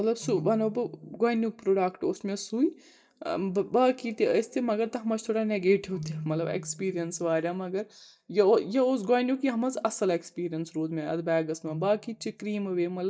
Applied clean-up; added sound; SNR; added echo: neural mask model DeepFilterNet 3.